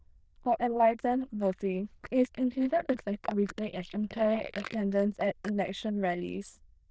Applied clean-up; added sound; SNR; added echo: neural diffusion model UNIVERSE++.